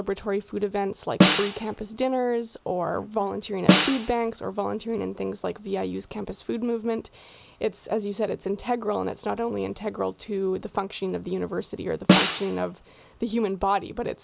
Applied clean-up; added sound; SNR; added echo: none; Snare drum; -3 dB; none.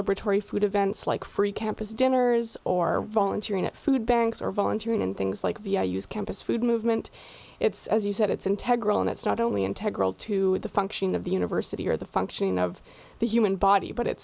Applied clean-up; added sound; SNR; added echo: none; none; none; none.